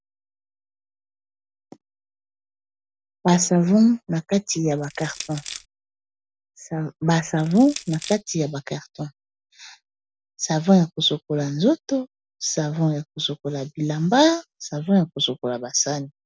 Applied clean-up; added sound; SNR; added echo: none; Crushing; 14 dB; none.